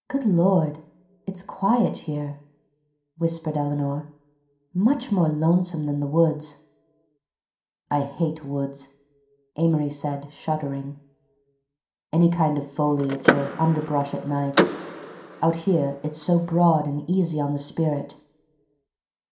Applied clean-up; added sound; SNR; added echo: none; Door / Car; 3 dB; reverberation time 0.5 s.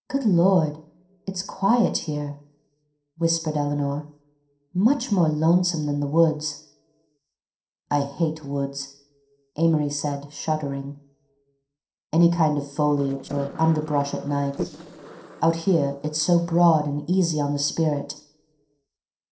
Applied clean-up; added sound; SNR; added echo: neural separator model SepFormer DNS4.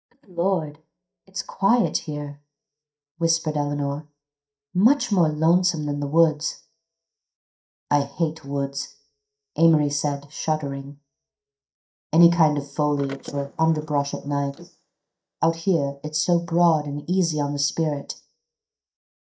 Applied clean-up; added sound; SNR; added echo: neural mask model DeepFilterNet 3.